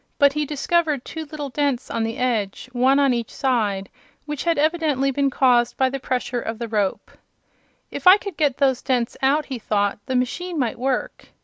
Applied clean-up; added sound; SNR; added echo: none; none; none; none.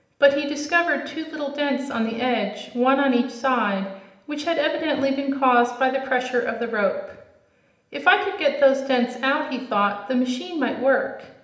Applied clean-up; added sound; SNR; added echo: none; none; none; reverberation time 0.8 s.